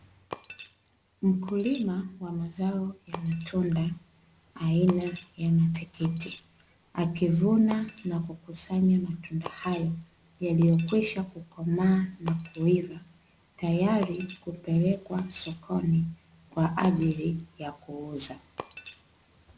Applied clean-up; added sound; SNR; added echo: none; Shatter; 18 dB; none.